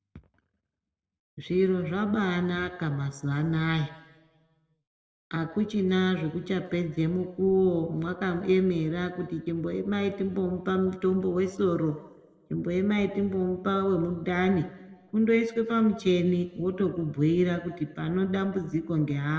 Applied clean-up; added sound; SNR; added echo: none; none; none; reverberation time 1.2 s.